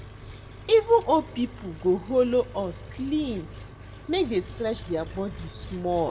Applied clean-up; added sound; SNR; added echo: none; Engine; 15 dB; reverberation time 0.8 s.